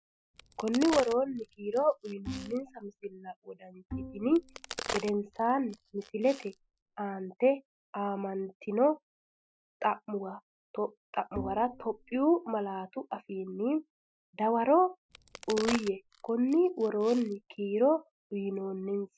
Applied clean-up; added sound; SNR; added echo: classical method Wiener filter.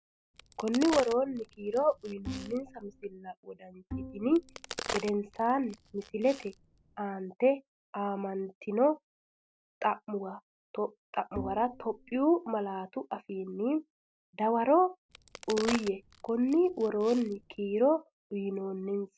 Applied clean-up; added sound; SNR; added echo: none; Bowed string instrument + Crack; 12 dB; none.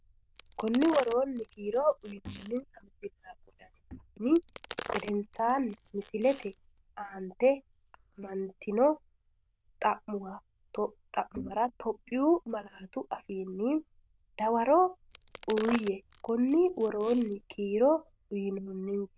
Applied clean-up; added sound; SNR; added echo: neural diffusion model UNIVERSE++.